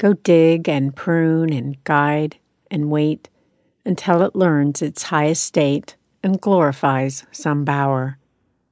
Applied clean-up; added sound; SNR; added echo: none; none; none; none.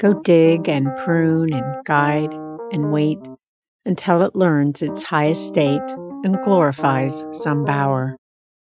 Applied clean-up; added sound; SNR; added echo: classical method Wiener filter.